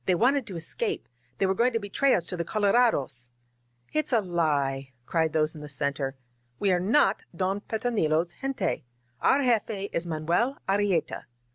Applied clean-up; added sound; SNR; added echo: none; none; none; none.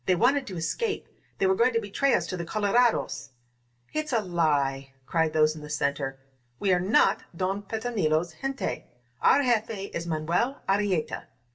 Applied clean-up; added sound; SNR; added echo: none; none; none; reverberation time 0.2 s.